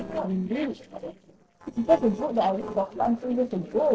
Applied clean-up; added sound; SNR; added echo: neural separator model SepFormer DNS4.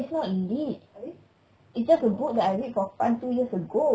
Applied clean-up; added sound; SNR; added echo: none; none; none; none.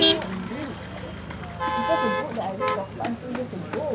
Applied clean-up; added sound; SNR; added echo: none; Motor vehicle (road); -4 dB; none.